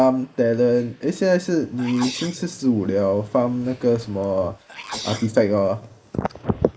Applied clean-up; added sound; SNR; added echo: neural mask model Resemble Enhance denoiser.